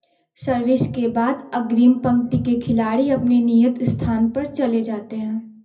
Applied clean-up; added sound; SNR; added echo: none; none; none; reverberation time 0.4 s.